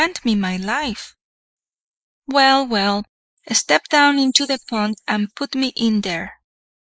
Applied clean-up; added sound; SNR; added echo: neural mask model Resemble Enhance denoiser.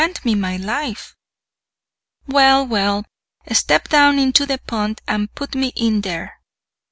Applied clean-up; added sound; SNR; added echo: none; none; none; none.